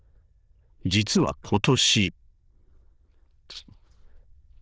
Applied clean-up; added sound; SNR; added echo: neural diffusion model UNIVERSE++.